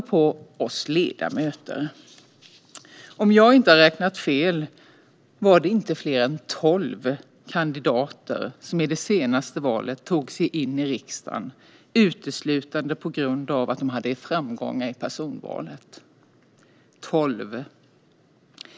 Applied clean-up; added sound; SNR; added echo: none; none; none; none.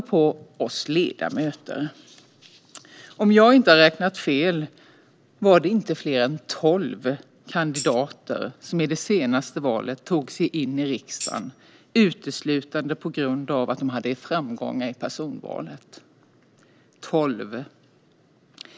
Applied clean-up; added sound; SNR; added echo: none; Tambourine; 12 dB; none.